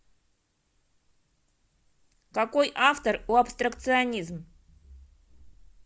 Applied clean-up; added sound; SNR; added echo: none; none; none; none.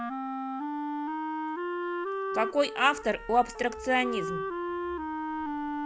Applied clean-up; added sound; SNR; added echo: none; Wind instrument, woodwind instrument; 2 dB; none.